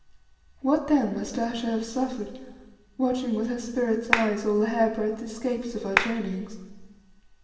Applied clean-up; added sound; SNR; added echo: none; Clapping; 3 dB; reverberation time 1.4 s.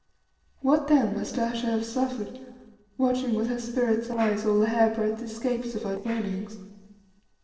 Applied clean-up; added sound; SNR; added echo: neural separator model SepFormer DNS4.